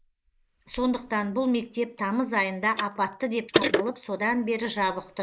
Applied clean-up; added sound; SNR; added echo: neural mask model Resemble Enhance denoiser.